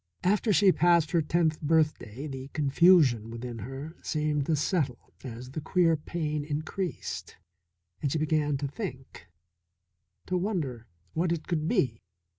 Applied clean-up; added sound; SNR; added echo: none; none; none; none.